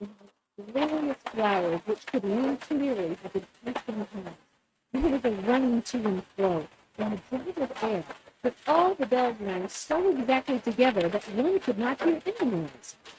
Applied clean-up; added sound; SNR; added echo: neural mask model RNNoise.